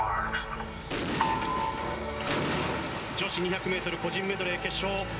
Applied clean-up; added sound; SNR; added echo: none; Explosion; 3 dB; reverberation time 0.2 s.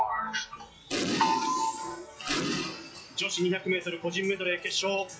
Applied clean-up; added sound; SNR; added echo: classical method WPE with log-MMSE.